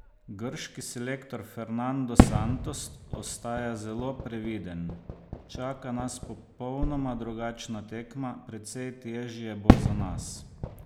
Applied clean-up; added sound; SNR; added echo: none; Fireworks; -5 dB; none.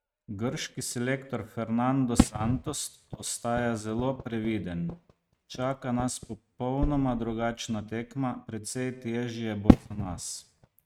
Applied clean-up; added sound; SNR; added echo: neural mask model RNNoise.